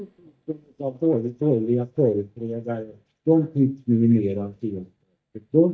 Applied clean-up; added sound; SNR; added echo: neural mask model DeepFilterNet 3.